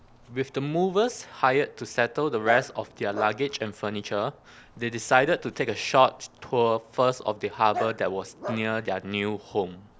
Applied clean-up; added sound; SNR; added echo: none; Dog; 15 dB; none.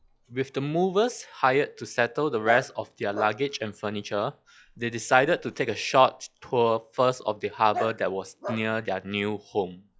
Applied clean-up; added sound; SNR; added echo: classical method log-MMSE.